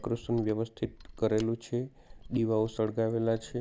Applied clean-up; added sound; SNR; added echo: none; Mechanisms; 20 dB; none.